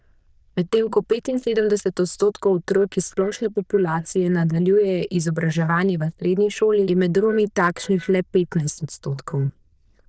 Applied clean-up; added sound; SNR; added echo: neural diffusion model UNIVERSE++.